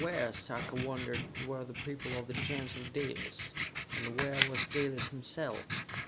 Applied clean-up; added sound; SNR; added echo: none; Writing; -2 dB; none.